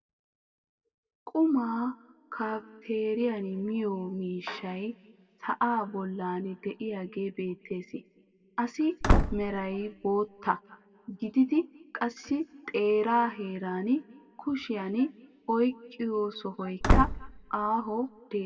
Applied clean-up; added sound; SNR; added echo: none; Slam / Wood; -4 dB; reverberation time 1.3 s.